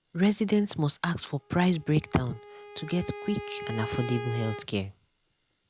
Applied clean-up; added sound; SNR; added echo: none; Bowed string instrument; 13 dB; none.